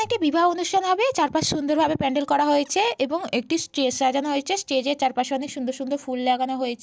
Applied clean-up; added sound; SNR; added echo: none; none; none; none.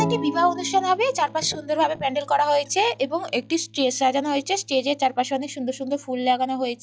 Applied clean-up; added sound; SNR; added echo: classical method log-MMSE.